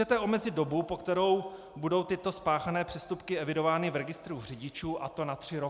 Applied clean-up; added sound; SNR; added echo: none; none; none; none.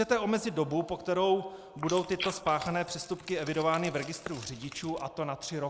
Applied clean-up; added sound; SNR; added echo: neural mask model Resemble Enhance denoiser.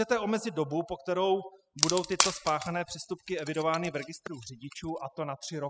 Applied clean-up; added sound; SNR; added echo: classical method spectral subtraction.